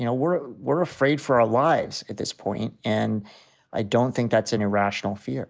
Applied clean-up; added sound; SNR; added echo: none; none; none; none.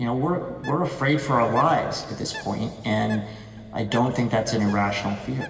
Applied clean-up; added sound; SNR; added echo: none; Bird; 19 dB; reverberation time 2.5 s.